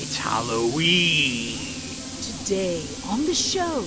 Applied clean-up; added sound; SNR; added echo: none; Tools; 9 dB; none.